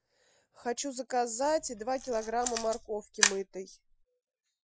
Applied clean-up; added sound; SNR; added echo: classical method Wiener filter.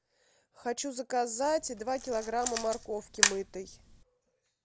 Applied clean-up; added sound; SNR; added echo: none; Camera; 0 dB; none.